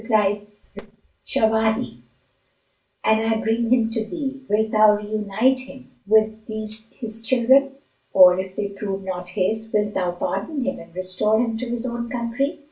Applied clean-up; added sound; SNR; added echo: none; none; none; reverberation time 0.2 s.